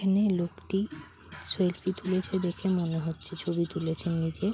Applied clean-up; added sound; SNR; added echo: none; none; none; none.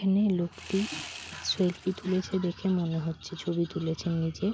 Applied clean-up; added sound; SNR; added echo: none; Sawing; 15 dB; none.